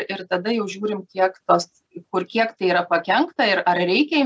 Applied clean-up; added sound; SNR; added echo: none; none; none; none.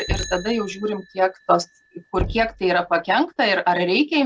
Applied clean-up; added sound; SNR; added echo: none; Bicycle bell + Knock; 12 dB; none.